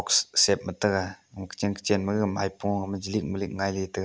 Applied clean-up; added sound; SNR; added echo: none; none; none; none.